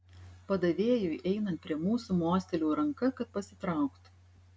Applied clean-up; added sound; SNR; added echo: none; none; none; none.